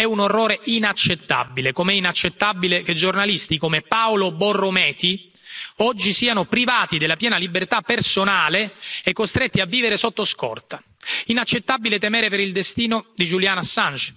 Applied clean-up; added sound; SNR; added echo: none; none; none; none.